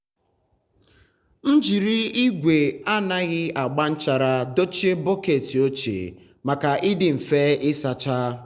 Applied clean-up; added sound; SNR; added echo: none; none; none; none.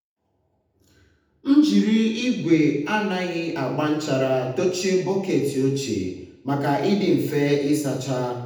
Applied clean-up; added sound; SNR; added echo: none; none; none; reverberation time 0.8 s.